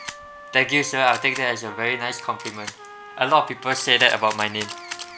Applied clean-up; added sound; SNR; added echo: none; Trumpet + Camera; 14 dB; none.